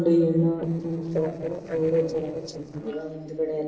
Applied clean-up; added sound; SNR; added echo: neural separator model SepFormer DNS4.